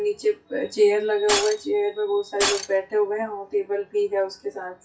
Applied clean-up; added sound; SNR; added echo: classical method WPE with log-MMSE.